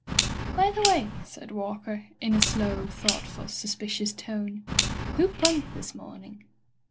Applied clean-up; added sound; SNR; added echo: none; Clock; 2 dB; none.